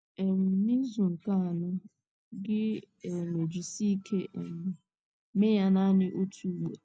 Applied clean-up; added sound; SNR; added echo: none; none; none; none.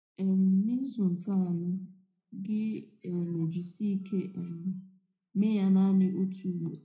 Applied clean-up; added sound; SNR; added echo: none; none; none; reverberation time 0.3 s.